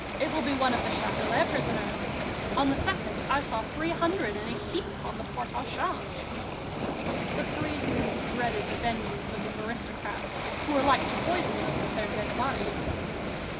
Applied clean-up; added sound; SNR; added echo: none; Waves, surf; -1 dB; none.